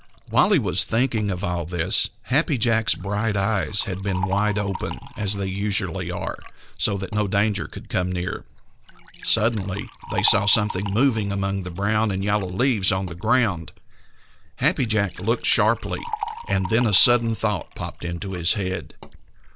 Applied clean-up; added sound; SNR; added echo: none; Liquid; 15 dB; none.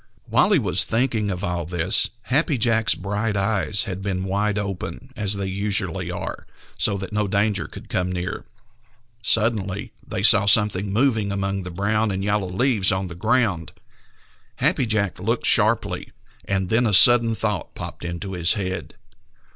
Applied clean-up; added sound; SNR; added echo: none; none; none; none.